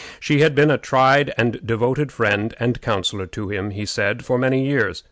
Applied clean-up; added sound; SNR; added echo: none; none; none; none.